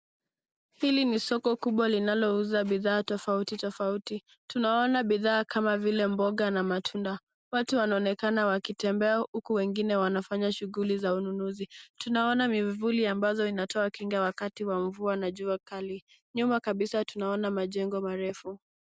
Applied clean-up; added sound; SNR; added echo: none; none; none; none.